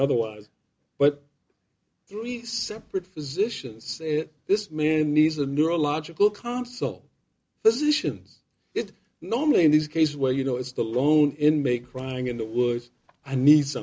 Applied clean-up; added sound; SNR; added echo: none; none; none; none.